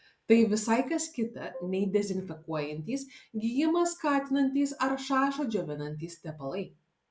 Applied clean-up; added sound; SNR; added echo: none; none; none; none.